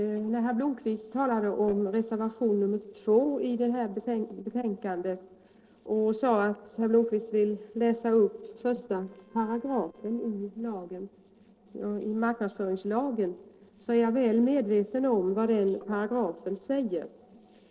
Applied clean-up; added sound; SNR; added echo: neural separator model SepFormer DNS4.